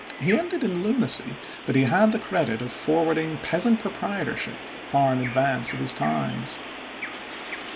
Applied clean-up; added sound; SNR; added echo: none; Bird vocalization, bird call, bird song; 12 dB; none.